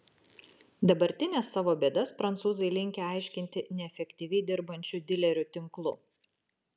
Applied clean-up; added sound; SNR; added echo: none; none; none; none.